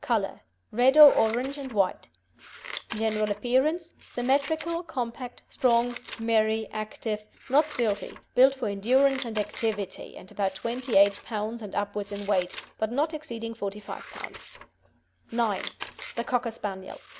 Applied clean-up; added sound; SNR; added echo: none; Scissors; 18 dB; none.